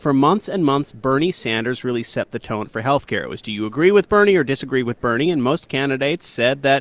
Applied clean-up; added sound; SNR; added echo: none; none; none; none.